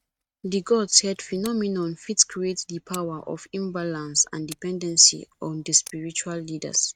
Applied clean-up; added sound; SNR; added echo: neural mask model RNNoise.